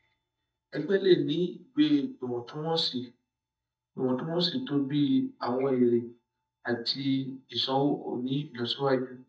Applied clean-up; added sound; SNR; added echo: neural mask model DeepFilterNet 3.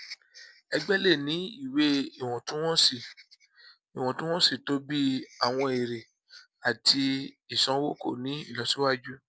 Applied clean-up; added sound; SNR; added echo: none; none; none; none.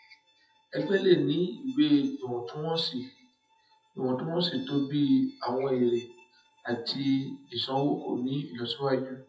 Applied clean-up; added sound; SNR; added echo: classical method WPE with log-MMSE.